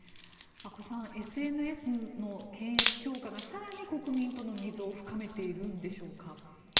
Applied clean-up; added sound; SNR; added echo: none; Wood; -4 dB; reverberation time 2.5 s.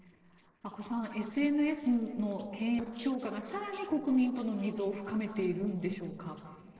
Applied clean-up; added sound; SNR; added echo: neural separator model SepFormer DNS4.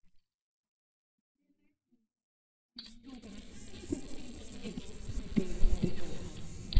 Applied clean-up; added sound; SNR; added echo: neural mask model DeepFilterNet 3.